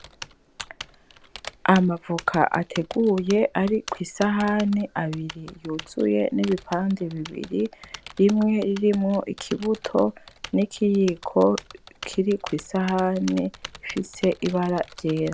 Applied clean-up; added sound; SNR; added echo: none; Typing; 18 dB; none.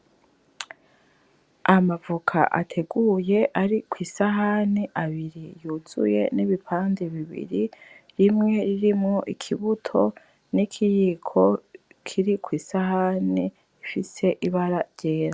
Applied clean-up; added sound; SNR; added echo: none; none; none; none.